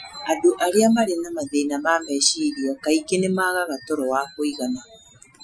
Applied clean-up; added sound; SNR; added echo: classical method Wiener filter.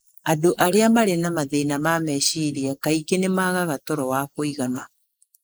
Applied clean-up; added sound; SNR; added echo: neural mask model Resemble Enhance denoiser.